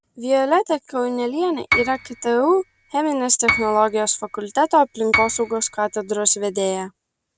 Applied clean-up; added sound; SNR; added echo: none; Piano; 7 dB; none.